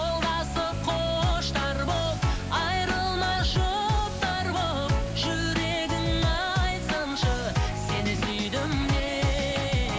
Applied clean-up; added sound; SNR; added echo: none; Water; 15 dB; none.